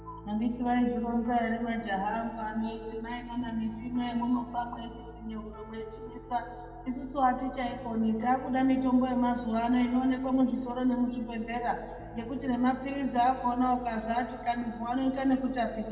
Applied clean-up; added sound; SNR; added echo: none; Piano; 16 dB; reverberation time 1.9 s.